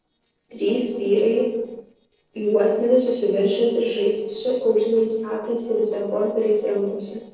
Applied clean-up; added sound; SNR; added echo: neural separator model SepFormer DNS4.